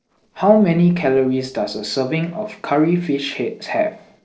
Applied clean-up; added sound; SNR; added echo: neural separator model SepFormer DNS4.